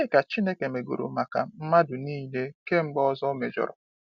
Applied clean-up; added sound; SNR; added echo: none; none; none; none.